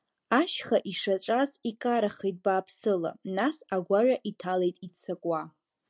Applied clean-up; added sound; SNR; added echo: none; none; none; none.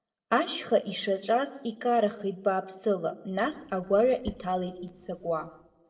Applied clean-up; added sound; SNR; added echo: neural separator model SepFormer DNS4.